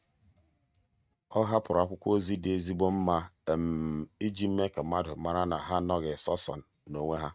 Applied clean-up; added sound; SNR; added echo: neural mask model RNNoise.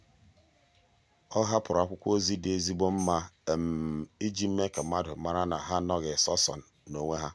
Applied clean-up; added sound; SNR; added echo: none; Tambourine; 20 dB; none.